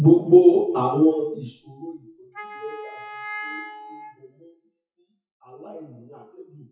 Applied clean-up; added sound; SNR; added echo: classical method WPE with log-MMSE.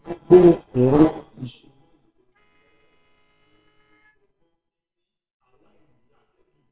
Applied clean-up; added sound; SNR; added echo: neural separator model SepFormer WHAMR!.